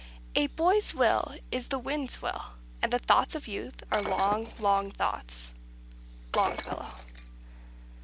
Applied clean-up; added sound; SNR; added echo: none; Shatter; 8 dB; none.